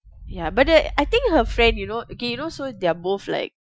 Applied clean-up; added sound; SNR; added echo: classical method Wiener filter.